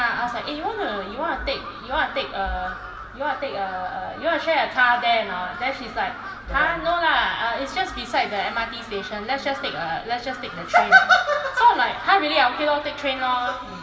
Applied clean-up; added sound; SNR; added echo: none; Crow; 15 dB; reverberation time 2.4 s.